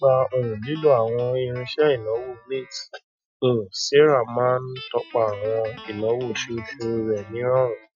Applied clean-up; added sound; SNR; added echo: classical method Wiener filter.